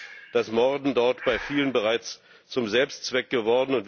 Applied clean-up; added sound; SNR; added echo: none; Breathing; 19 dB; none.